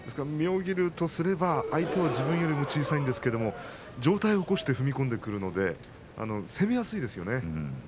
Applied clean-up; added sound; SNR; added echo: none; Gasp; 8 dB; none.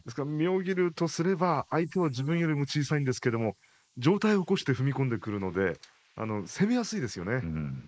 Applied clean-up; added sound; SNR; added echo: neural mask model Resemble Enhance denoiser.